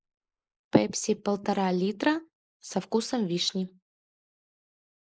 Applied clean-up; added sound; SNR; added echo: neural mask model Resemble Enhance denoiser.